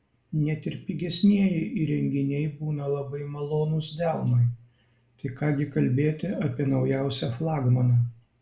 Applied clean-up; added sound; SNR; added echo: none; none; none; reverberation time 0.4 s.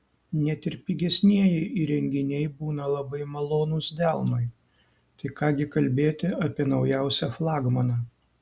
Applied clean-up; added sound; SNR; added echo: none; none; none; none.